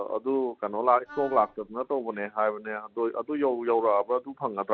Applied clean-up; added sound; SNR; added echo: none; Wind instrument, woodwind instrument; 20 dB; none.